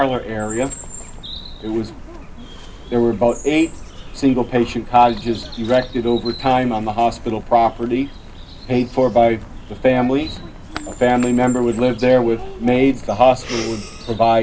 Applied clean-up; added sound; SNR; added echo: none; Bird vocalization, bird call, bird song; 14 dB; reverberation time 0.2 s.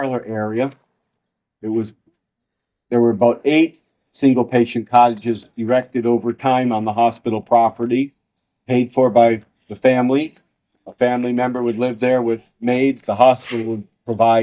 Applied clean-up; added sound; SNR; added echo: neural mask model DeepFilterNet 3.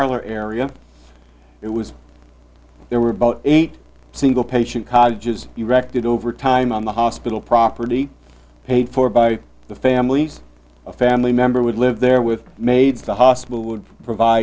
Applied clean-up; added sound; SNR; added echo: none; none; none; none.